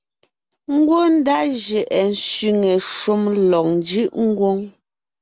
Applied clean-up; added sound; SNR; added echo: none; none; none; none.